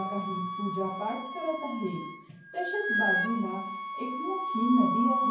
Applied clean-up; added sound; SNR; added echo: none; Wind instrument, woodwind instrument; 1 dB; reverberation time 0.9 s.